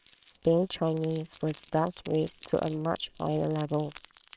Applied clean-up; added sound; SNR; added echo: neural separator model SepFormer WHAMR!.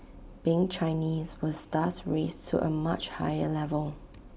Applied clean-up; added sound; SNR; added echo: none; none; none; none.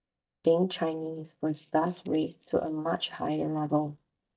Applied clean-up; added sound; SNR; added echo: neural mask model DeepFilterNet 3.